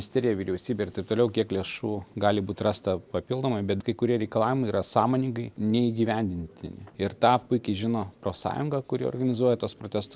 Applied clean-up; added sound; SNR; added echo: none; none; none; none.